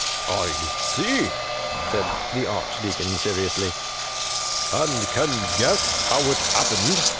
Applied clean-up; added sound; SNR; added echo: none; Engine; -2 dB; none.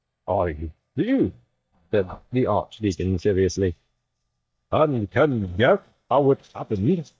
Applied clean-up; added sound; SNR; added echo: neural mask model DeepFilterNet 3.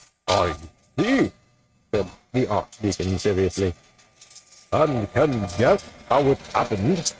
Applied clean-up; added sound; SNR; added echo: neural mask model RNNoise.